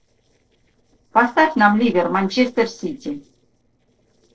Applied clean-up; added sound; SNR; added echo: neural separator model SepFormer DNS4.